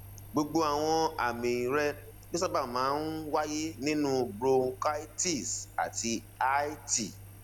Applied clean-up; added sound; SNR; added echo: none; Engine; 18 dB; none.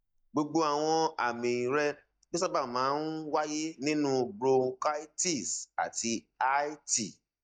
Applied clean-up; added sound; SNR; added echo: neural mask model DeepFilterNet 3.